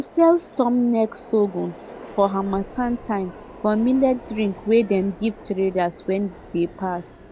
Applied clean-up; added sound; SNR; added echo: none; Subway, metro, underground; 18 dB; none.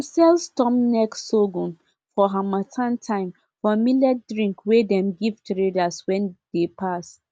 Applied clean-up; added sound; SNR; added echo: none; none; none; none.